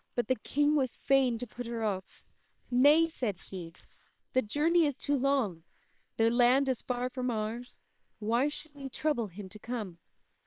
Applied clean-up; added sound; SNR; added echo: neural separator model SepFormer WHAM!.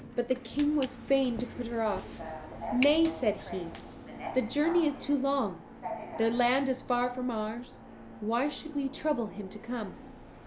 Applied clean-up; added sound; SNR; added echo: none; Walk, footsteps + Subway, metro, underground; 12 dB; none.